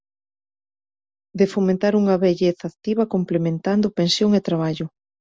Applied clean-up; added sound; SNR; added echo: none; none; none; none.